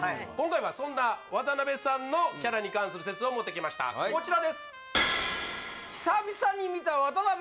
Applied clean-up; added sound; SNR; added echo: none; Trumpet; 18 dB; none.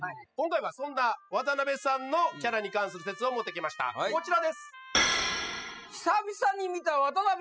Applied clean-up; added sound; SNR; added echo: classical method spectral subtraction.